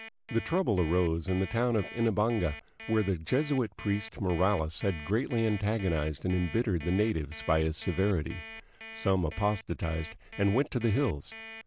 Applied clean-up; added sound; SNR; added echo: none; Alarm; 16 dB; none.